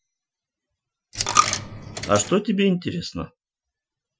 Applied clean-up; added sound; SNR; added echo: classical method Wiener filter.